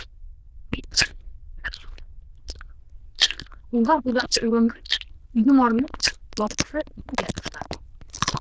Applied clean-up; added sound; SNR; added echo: neural diffusion model UNIVERSE++.